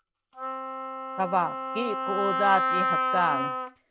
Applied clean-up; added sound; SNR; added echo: none; Wind instrument, woodwind instrument; 0 dB; none.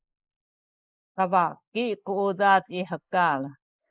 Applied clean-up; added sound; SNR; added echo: neural mask model Resemble Enhance denoiser.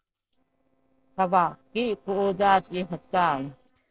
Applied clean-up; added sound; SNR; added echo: neural separator model SepFormer DNS4.